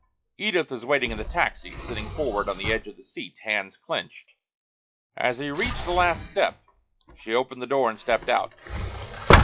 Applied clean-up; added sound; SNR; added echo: classical method log-MMSE.